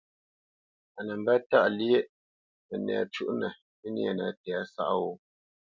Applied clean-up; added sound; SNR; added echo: none; none; none; none.